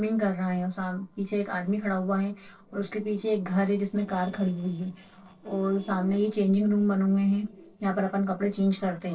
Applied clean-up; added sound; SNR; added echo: neural separator model SepFormer DNS4.